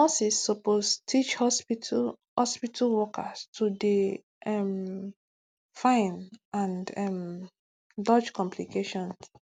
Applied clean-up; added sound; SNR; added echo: none; none; none; none.